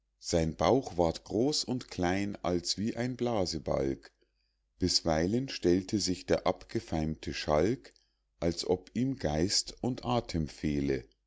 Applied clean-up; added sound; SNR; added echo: none; none; none; none.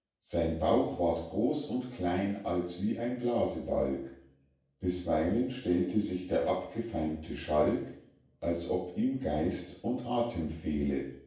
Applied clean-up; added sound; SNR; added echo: none; none; none; reverberation time 0.7 s.